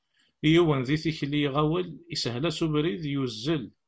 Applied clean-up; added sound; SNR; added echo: none; none; none; none.